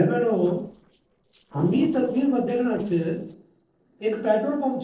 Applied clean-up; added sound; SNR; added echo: neural separator model SepFormer DNS4.